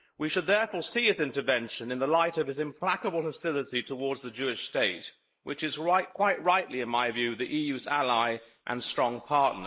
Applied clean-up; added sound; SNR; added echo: neural mask model Resemble Enhance denoiser.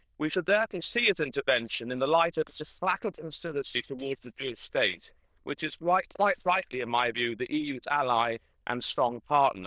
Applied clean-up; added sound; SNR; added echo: neural diffusion model UNIVERSE++.